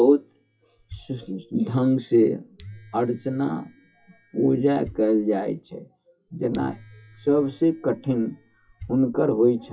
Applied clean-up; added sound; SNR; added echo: classical method WPE with log-MMSE.